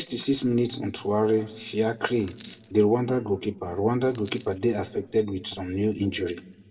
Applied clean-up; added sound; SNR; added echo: none; Coin (dropping); 16 dB; reverberation time 1.9 s.